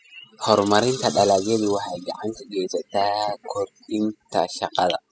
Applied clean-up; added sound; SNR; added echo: classical method spectral subtraction.